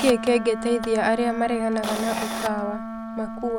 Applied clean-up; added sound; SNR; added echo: none; Wind instrument, woodwind instrument + Camera; 6 dB; none.